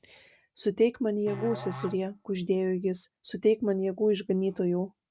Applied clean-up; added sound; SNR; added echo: none; Musical instrument; 15 dB; none.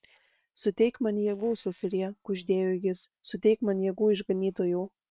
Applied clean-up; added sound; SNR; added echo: neural separator model SepFormer WHAM!.